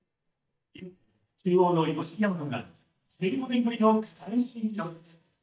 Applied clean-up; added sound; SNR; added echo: neural mask model DeepFilterNet 3.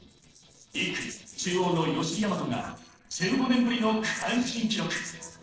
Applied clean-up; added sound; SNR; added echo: neural separator model SepFormer DNS4.